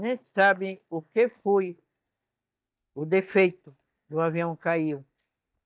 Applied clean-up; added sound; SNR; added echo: neural mask model DeepFilterNet 3.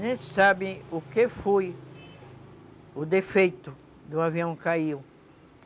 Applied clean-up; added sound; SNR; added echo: none; none; none; none.